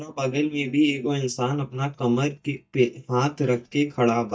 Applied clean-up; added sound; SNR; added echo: neural mask model DeepFilterNet 3.